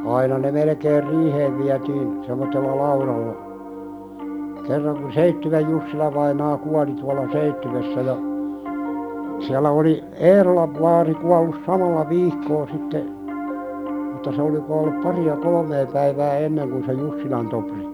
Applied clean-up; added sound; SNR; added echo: none; Piano; 7 dB; none.